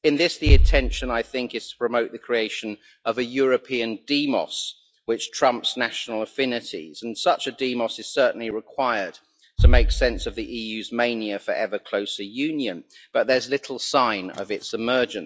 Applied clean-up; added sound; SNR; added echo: classical method log-MMSE.